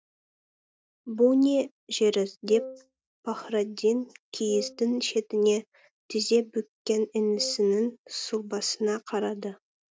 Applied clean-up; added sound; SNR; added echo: neural mask model DeepFilterNet 3.